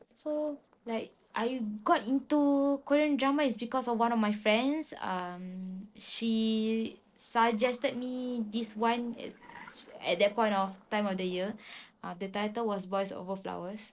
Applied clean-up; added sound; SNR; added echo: neural separator model SepFormer DNS4.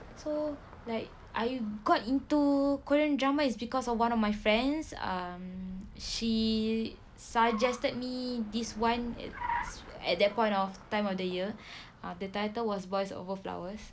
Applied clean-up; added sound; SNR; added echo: none; Car; 15 dB; none.